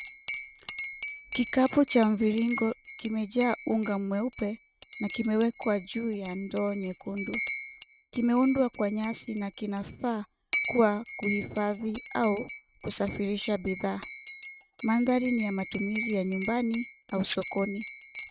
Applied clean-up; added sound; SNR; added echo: neural mask model RNNoise.